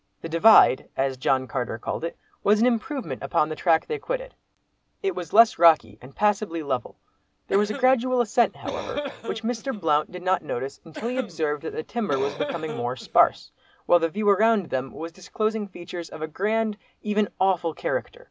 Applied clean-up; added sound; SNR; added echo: none; Cough; 12 dB; none.